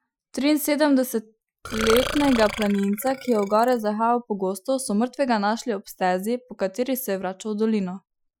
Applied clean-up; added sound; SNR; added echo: classical method Wiener filter.